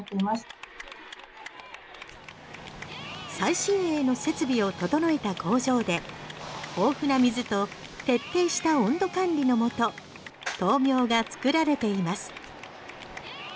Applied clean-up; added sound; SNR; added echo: none; Cheering / Clapping; 16 dB; none.